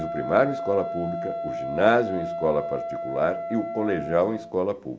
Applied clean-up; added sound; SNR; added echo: none; Wind instrument, woodwind instrument; 6 dB; none.